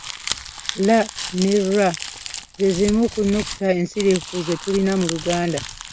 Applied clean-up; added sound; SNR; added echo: none; Crumpling, crinkling; 11 dB; none.